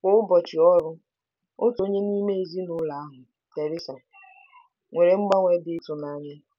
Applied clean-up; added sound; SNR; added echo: none; none; none; none.